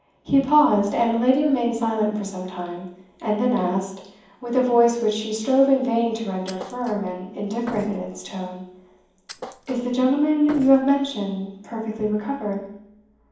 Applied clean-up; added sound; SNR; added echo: none; Thump, thud; 18 dB; reverberation time 1.2 s.